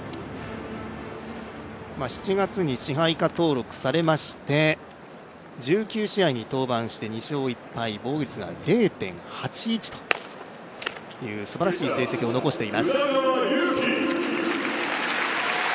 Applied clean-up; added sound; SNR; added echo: none; none; none; none.